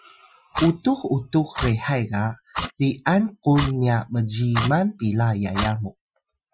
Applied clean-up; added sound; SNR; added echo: classical method Wiener filter.